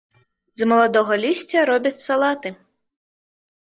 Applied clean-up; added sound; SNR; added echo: neural mask model DeepFilterNet 3.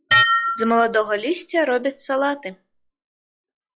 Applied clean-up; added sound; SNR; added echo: classical method log-MMSE.